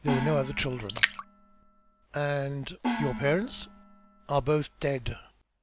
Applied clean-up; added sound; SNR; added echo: none; Gong + Splash, splatter; 4 dB; none.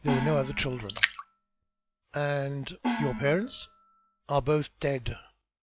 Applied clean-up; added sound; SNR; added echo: classical method log-MMSE.